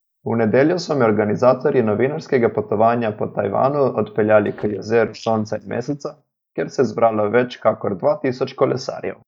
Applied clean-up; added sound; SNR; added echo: neural mask model DeepFilterNet 3.